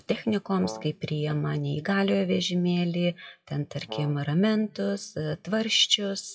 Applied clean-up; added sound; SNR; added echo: classical method WPE with log-MMSE.